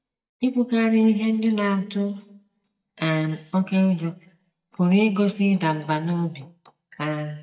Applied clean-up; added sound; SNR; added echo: neural mask model DeepFilterNet 3.